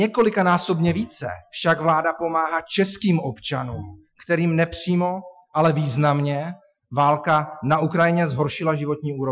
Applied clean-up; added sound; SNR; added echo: classical method Wiener filter.